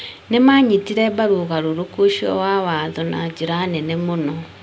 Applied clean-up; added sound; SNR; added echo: none; none; none; none.